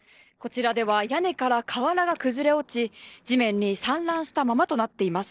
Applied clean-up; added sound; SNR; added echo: neural separator model SepFormer DNS4.